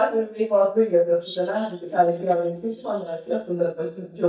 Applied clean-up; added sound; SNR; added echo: neural mask model DeepFilterNet 3.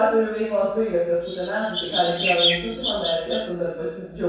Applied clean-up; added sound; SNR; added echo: none; Chirp, tweet; 3 dB; reverberation time 0.7 s.